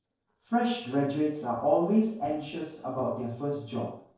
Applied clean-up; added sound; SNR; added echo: neural separator model SepFormer DNS4.